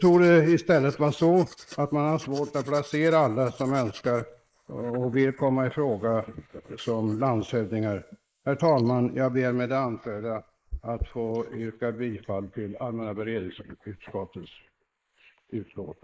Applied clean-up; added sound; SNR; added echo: neural mask model Resemble Enhance denoiser.